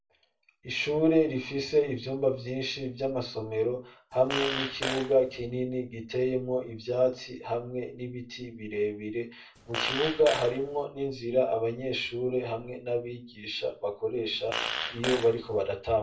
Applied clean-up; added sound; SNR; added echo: none; Fart; 5 dB; reverberation time 0.3 s.